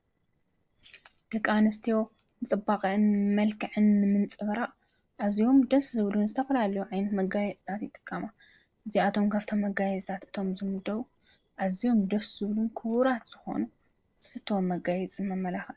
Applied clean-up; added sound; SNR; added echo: neural separator model SepFormer DNS4.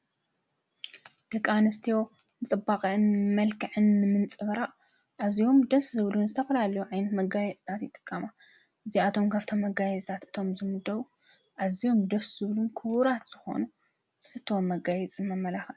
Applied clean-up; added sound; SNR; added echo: none; none; none; none.